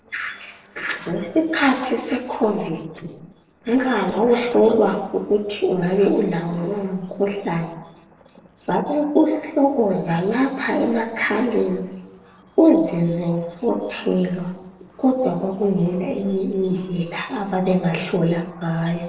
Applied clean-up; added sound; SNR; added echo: neural separator model SepFormer DNS4.